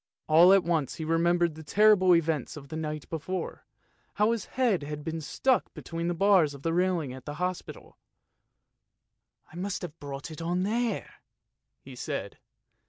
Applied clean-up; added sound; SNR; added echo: none; none; none; none.